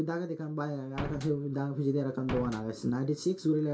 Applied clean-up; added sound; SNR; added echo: none; Slam; 7 dB; reverberation time 0.3 s.